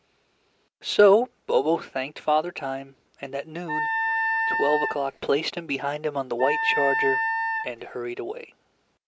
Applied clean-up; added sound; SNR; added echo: none; Wind instrument, woodwind instrument; 0 dB; none.